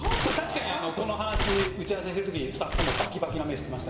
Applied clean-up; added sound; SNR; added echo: none; Tearing; 2 dB; reverberation time 2.1 s.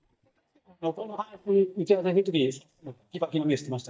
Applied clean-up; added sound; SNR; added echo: neural mask model DeepFilterNet 3.